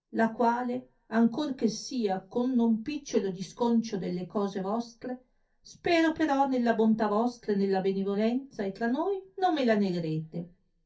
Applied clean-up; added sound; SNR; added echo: none; none; none; reverberation time 0.3 s.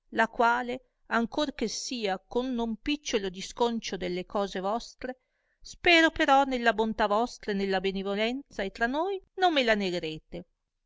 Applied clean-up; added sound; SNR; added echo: none; none; none; none.